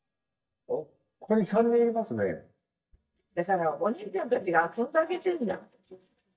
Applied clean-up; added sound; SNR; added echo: neural mask model DeepFilterNet 3.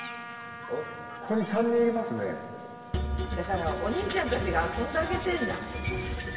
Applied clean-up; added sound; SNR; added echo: none; Trumpet; 12 dB; reverberation time 1.9 s.